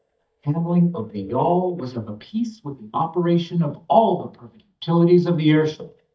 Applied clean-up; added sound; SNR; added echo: neural mask model DeepFilterNet 3.